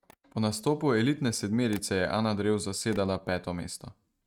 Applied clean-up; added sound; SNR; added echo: neural mask model RNNoise.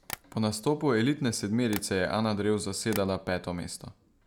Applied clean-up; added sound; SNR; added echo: none; Tap; 17 dB; none.